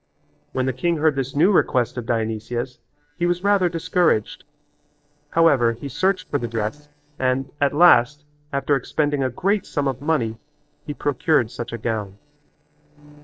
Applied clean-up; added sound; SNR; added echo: neural separator model SepFormer DNS4.